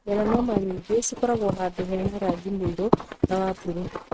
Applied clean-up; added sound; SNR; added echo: neural mask model RNNoise.